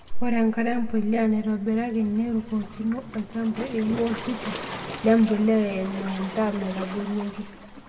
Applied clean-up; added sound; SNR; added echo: none; Waves, surf; 14 dB; reverberation time 0.9 s.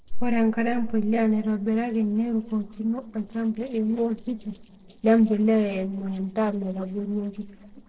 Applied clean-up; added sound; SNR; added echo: neural separator model SepFormer DNS4.